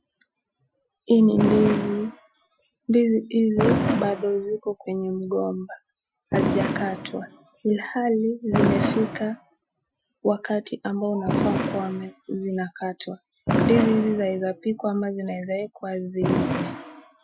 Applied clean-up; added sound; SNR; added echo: classical method Wiener filter.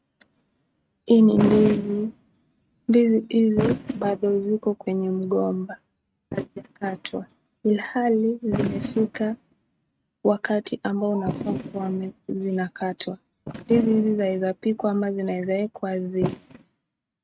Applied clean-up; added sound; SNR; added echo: neural mask model RNNoise.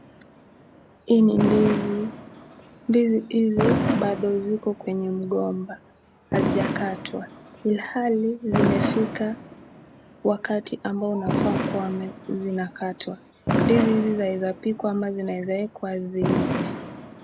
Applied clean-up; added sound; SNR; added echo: none; Fireworks; 4 dB; none.